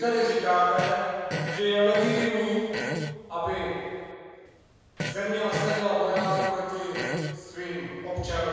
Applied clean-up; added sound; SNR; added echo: none; Fart; 8 dB; reverberation time 1.9 s.